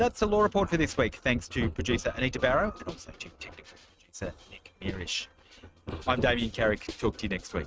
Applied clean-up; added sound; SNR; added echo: neural mask model RNNoise.